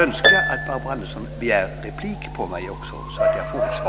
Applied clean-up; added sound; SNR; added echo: none; Bark / Motor vehicle (road) / Siren + Harp; -1 dB; none.